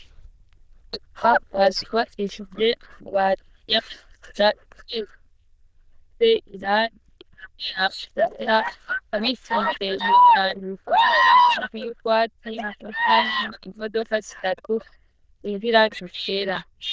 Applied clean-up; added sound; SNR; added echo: neural diffusion model UNIVERSE++.